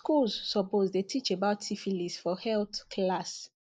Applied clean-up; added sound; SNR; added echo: neural mask model Resemble Enhance denoiser.